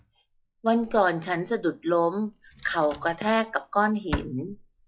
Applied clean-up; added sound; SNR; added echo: classical method log-MMSE.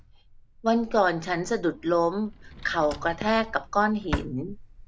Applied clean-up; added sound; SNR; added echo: none; Drawer open or close; 13 dB; none.